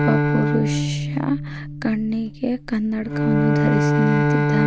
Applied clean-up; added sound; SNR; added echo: none; Bowed string instrument; -3 dB; none.